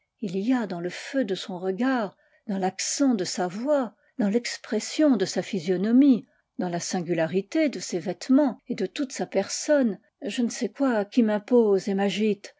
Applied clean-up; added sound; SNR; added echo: none; none; none; none.